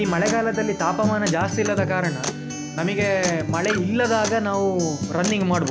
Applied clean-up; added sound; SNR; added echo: none; Acoustic guitar; 6 dB; none.